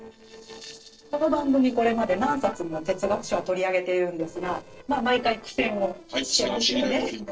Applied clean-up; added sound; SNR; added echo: neural separator model SepFormer DNS4.